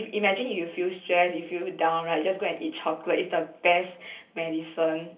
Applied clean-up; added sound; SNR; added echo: none; none; none; reverberation time 0.3 s.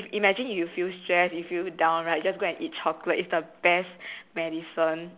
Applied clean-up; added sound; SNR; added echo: none; none; none; none.